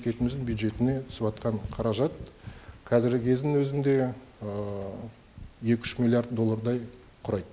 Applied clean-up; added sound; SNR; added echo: none; none; none; none.